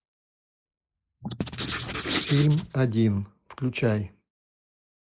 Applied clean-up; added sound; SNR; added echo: neural mask model Resemble Enhance denoiser.